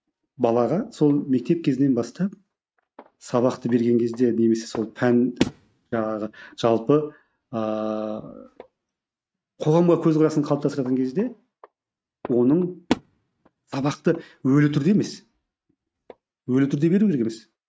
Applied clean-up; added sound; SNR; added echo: neural mask model RNNoise.